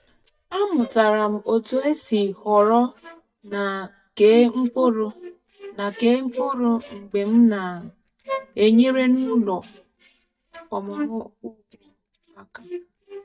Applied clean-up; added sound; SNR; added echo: neural mask model DeepFilterNet 3.